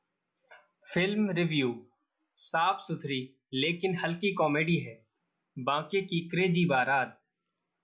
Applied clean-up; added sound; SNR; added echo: none; none; none; none.